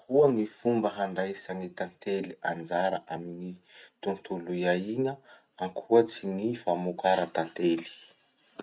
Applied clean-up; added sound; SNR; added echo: none; none; none; none.